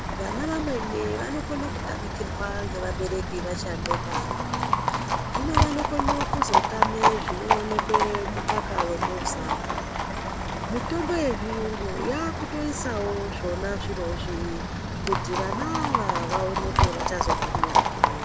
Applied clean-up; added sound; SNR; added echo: none; Livestock, farm animals, working animals; -5 dB; none.